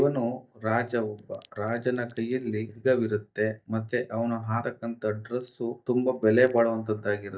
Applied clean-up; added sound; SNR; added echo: neural mask model DeepFilterNet 3.